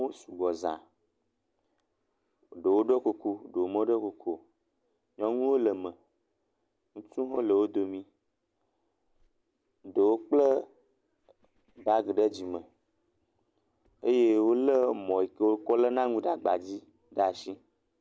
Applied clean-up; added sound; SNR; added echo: none; none; none; none.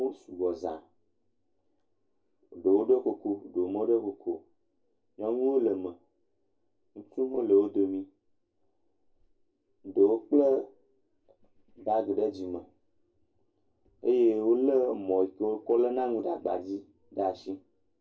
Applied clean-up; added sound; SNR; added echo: none; none; none; reverberation time 0.2 s.